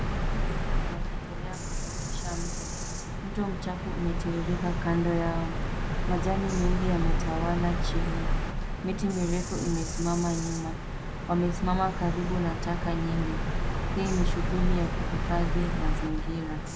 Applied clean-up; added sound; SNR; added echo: none; Bird vocalization, bird call, bird song; -3 dB; none.